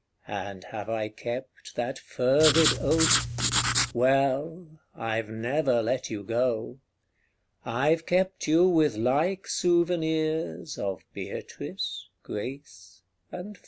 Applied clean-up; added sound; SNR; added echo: none; Writing; -2 dB; none.